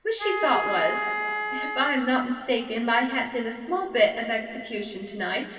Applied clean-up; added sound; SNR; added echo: none; Wind instrument, woodwind instrument; 3 dB; reverberation time 2.4 s.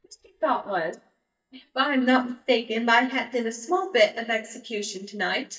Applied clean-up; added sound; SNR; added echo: neural mask model DeepFilterNet 3.